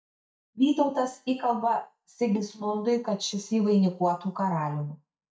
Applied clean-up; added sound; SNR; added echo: neural mask model DeepFilterNet 3.